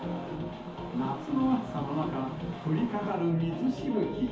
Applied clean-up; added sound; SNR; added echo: none; Electric guitar / Strum; 16 dB; reverberation time 0.5 s.